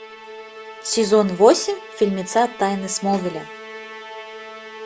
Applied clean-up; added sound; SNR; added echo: none; Musical instrument; 15 dB; none.